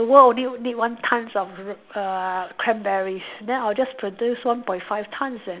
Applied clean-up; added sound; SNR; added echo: none; none; none; none.